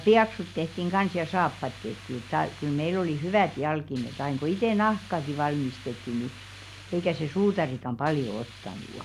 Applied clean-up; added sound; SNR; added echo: none; Hiss; 20 dB; none.